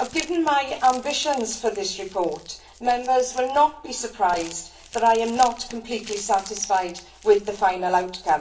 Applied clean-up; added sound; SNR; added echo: none; Crumpling, crinkling; 19 dB; reverberation time 0.3 s.